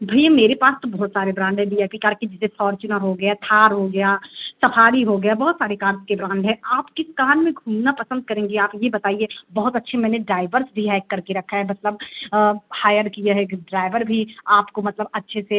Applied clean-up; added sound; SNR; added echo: none; none; none; none.